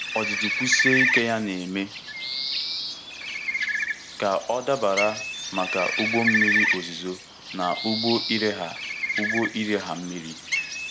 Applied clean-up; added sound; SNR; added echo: none; Bird; 0 dB; none.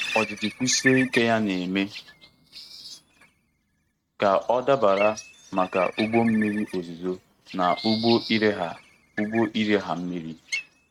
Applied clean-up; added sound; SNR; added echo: neural mask model RNNoise.